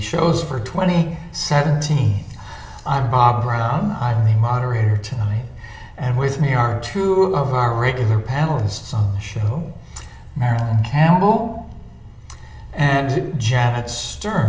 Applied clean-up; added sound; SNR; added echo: none; none; none; reverberation time 0.9 s.